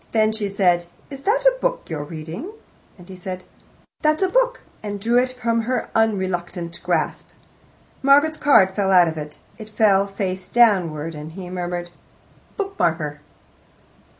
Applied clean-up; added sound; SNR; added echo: none; none; none; none.